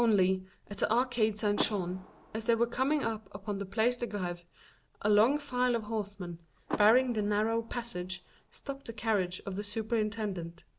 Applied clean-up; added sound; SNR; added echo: none; Car; 15 dB; none.